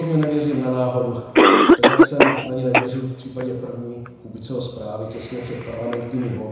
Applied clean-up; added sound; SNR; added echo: none; Cough; -4 dB; reverberation time 1.0 s.